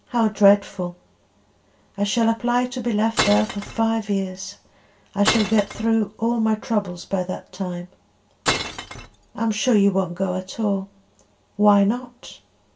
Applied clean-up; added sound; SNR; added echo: none; Glass; 5 dB; reverberation time 0.2 s.